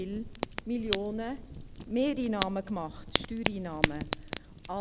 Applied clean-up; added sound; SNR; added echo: none; Fire; 2 dB; none.